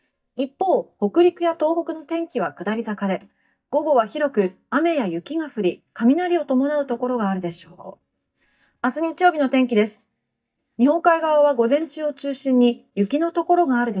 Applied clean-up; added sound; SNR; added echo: neural mask model DeepFilterNet 3.